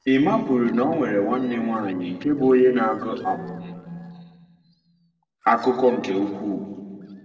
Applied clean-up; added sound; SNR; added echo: neural separator model SepFormer DNS4.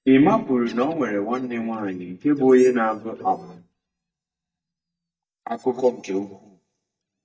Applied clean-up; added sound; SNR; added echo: neural mask model DeepFilterNet 3.